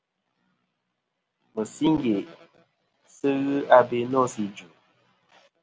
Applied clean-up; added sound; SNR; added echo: none; none; none; none.